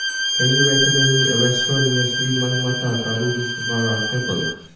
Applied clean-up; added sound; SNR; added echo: none; Bowed string instrument; 0 dB; reverberation time 0.7 s.